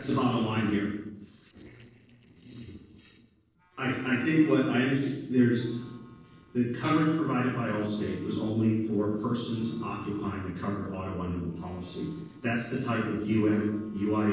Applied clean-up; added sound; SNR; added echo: neural separator model SepFormer DNS4.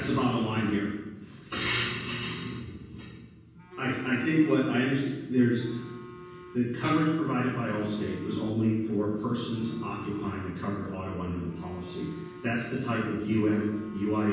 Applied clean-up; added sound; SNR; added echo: none; Telephone; 19 dB; reverberation time 1.2 s.